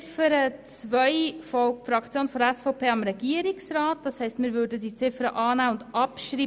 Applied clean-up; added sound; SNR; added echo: none; none; none; none.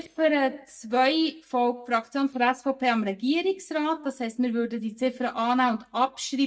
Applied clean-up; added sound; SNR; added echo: neural mask model DeepFilterNet 3.